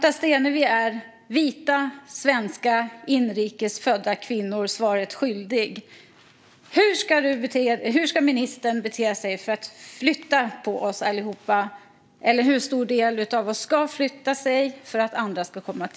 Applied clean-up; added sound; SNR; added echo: none; none; none; none.